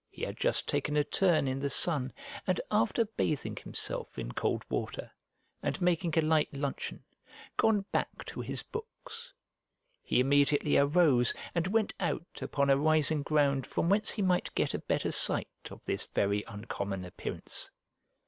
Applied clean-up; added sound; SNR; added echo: none; none; none; none.